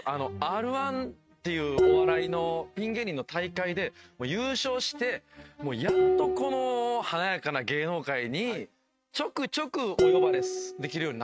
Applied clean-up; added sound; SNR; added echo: neural mask model RNNoise.